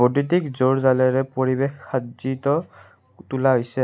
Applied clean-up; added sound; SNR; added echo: none; none; none; none.